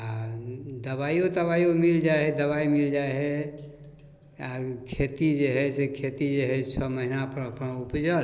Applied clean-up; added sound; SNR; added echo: none; none; none; none.